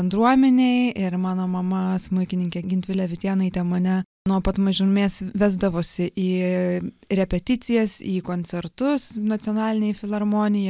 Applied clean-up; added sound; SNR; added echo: none; none; none; none.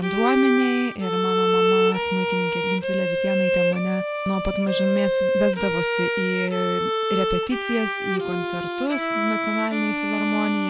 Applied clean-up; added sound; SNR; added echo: none; Bowed string instrument; -2 dB; none.